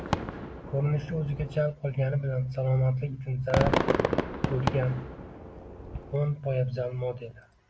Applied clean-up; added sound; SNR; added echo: none; Fireworks; 3 dB; none.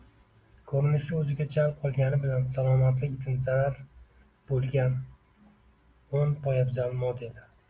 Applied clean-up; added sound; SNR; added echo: none; none; none; none.